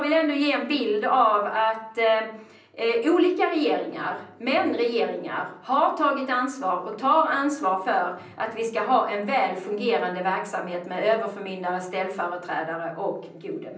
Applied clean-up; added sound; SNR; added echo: none; none; none; reverberation time 0.6 s.